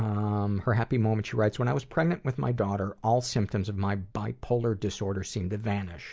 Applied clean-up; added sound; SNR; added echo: none; none; none; none.